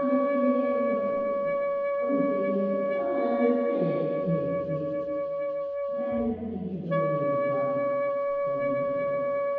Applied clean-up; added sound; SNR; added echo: none; Wind instrument, woodwind instrument; -4 dB; reverberation time 1.9 s.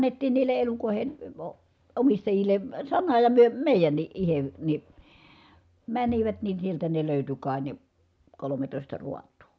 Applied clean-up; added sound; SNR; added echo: none; none; none; none.